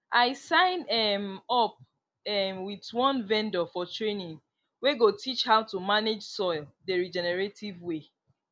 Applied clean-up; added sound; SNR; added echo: none; none; none; none.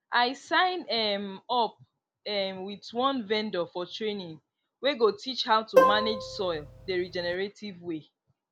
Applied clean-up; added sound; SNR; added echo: none; Plucked string instrument; -3 dB; none.